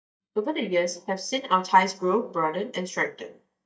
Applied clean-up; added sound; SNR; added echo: neural mask model DeepFilterNet 3.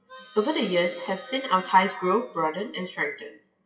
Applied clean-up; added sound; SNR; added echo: classical method WPE with log-MMSE.